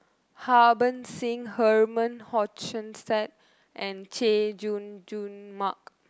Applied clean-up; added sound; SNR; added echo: none; none; none; none.